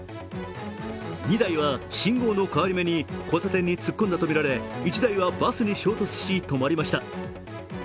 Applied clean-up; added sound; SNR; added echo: none; none; none; none.